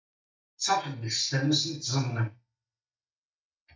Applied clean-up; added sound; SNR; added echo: neural mask model DeepFilterNet 3.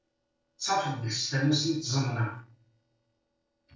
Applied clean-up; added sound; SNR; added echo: neural separator model SepFormer DNS4.